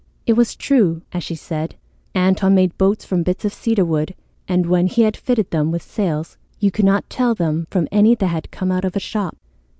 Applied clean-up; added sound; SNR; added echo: none; none; none; none.